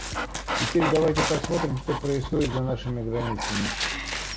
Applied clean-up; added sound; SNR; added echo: none; Dog; 3 dB; none.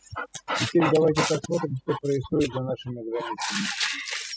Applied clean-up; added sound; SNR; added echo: classical method spectral subtraction.